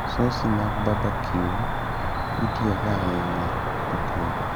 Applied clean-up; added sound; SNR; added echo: none; Cricket; -2 dB; none.